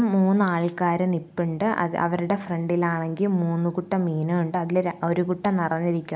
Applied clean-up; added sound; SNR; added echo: none; none; none; none.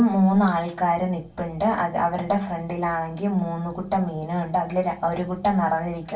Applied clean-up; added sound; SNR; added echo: none; none; none; reverberation time 0.2 s.